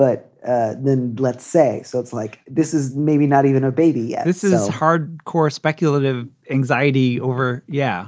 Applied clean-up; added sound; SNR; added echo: none; none; none; none.